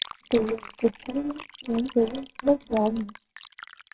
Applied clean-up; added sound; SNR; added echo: neural separator model SepFormer WHAMR!.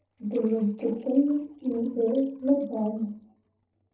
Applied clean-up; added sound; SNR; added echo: neural separator model SepFormer DNS4.